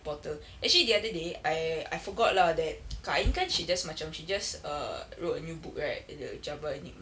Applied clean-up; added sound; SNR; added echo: none; none; none; none.